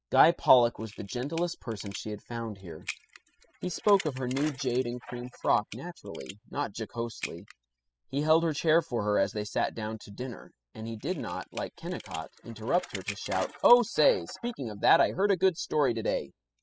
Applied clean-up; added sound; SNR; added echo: classical method spectral subtraction.